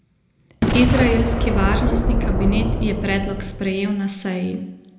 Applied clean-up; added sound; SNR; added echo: none; Boom; 0 dB; reverberation time 0.8 s.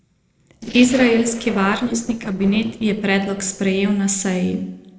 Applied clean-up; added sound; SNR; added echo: neural separator model SepFormer DNS4.